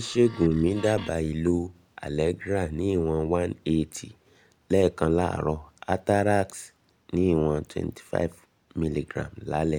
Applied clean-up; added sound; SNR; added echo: none; Wood; 16 dB; none.